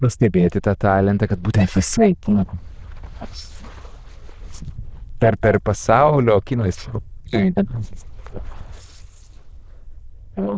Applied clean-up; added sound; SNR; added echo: neural diffusion model UNIVERSE++.